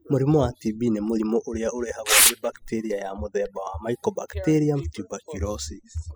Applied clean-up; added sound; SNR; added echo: classical method spectral subtraction.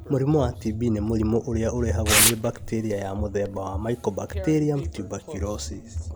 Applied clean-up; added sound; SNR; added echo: none; Tearing; 6 dB; none.